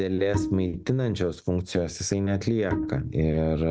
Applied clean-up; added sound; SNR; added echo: none; Bowed string instrument; 8 dB; none.